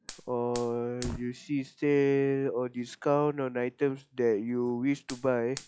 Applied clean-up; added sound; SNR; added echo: classical method log-MMSE.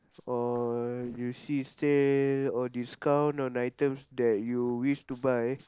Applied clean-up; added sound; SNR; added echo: neural separator model SepFormer DNS4.